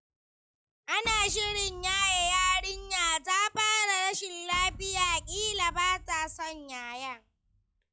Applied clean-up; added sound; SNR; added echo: classical method log-MMSE.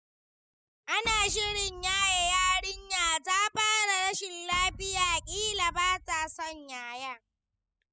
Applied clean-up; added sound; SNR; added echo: classical method spectral subtraction.